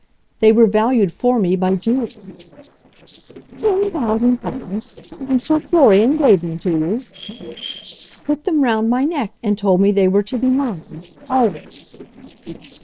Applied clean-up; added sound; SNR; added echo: neural separator model SepFormer DNS4.